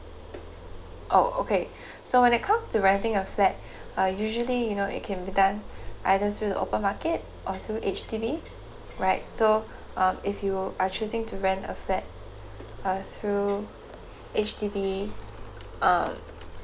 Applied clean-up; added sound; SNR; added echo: none; Meow / Purr + Vehicle; 13 dB; none.